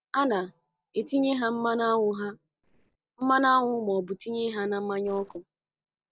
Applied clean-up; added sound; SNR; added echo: neural separator model SepFormer DNS4.